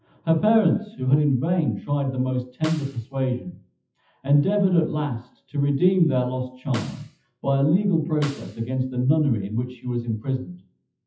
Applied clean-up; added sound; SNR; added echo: classical method WPE with log-MMSE.